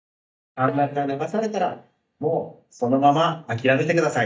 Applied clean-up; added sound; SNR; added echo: neural mask model DeepFilterNet 3.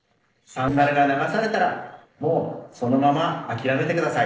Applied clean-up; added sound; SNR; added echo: neural separator model SepFormer DNS4.